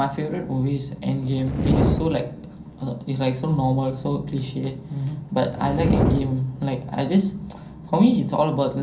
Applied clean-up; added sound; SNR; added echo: none; Fire; 2 dB; reverberation time 0.3 s.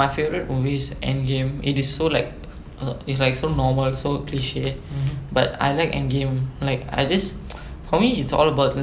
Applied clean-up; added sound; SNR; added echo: none; none; none; none.